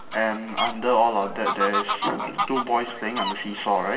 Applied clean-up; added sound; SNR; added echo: none; Fowl; 5 dB; reverberation time 2.7 s.